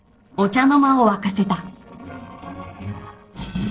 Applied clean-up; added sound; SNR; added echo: neural separator model SepFormer DNS4.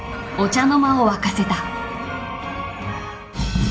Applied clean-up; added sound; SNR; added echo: none; Chicken, rooster; 18 dB; reverberation time 1.3 s.